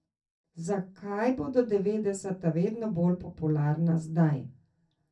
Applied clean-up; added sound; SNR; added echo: none; none; none; reverberation time 0.3 s.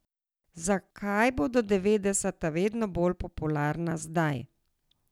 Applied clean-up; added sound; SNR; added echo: none; none; none; none.